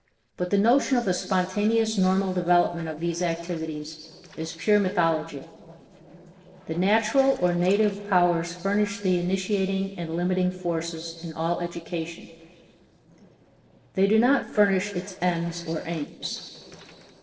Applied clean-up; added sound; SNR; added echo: neural separator model SepFormer DNS4.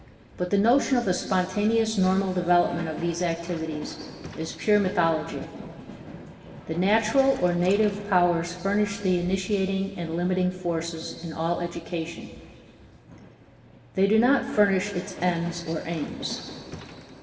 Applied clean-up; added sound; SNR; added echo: none; Train; 17 dB; reverberation time 2.5 s.